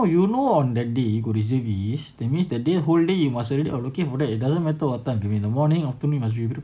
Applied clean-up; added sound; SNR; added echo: none; none; none; none.